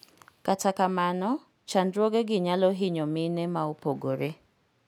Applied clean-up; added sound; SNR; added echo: none; none; none; none.